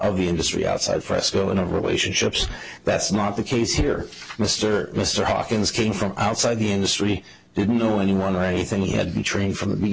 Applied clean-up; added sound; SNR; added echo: none; none; none; none.